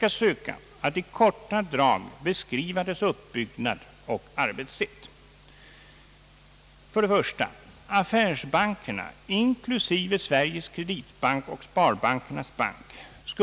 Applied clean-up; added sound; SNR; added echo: none; none; none; none.